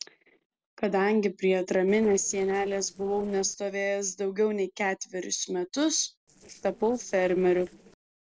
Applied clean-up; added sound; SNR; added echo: neural separator model SepFormer DNS4.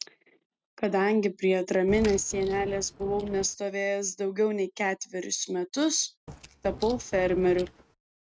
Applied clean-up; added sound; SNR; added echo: neural mask model RNNoise.